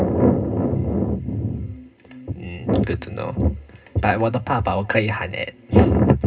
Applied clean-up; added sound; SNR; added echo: none; none; none; reverberation time 0.2 s.